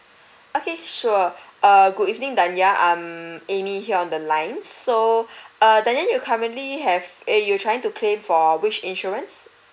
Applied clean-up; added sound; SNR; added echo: none; none; none; none.